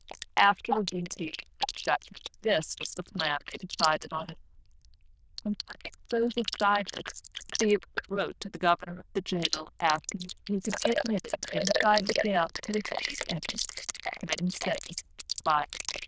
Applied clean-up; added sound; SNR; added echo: neural diffusion model UNIVERSE++.